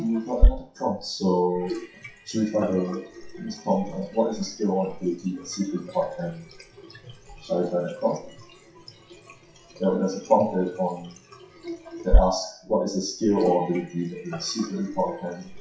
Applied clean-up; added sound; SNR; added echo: classical method WPE with log-MMSE.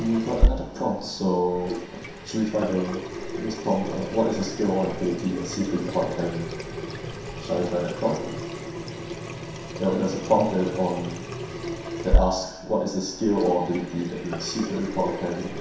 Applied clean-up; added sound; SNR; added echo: none; Sink (filling or washing) / Water tap, faucet; 3 dB; reverberation time 0.7 s.